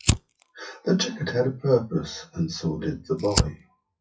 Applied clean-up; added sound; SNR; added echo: classical method WPE with log-MMSE.